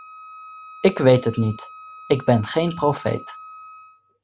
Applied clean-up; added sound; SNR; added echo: none; Wind instrument, woodwind instrument; 19 dB; none.